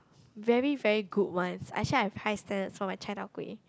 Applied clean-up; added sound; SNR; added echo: none; none; none; none.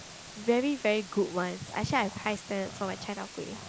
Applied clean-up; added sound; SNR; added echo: none; Growling + Water; 14 dB; none.